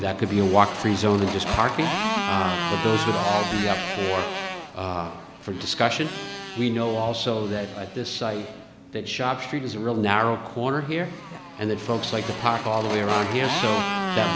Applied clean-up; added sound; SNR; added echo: none; Motorcycle; 6 dB; none.